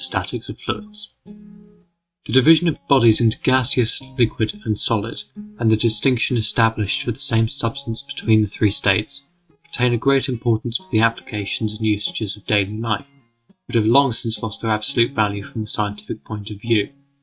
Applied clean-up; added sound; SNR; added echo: neural mask model RNNoise.